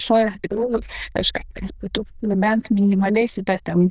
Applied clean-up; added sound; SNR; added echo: neural diffusion model UNIVERSE++.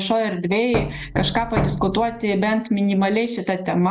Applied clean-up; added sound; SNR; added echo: none; Knock; 6 dB; none.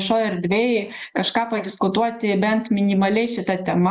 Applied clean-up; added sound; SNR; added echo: neural mask model Resemble Enhance denoiser.